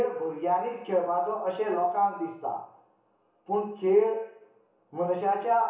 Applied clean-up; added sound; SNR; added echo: none; none; none; reverberation time 0.8 s.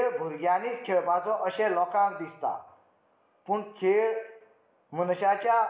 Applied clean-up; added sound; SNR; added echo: none; none; none; none.